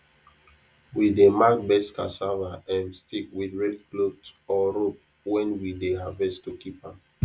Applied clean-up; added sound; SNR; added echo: none; none; none; none.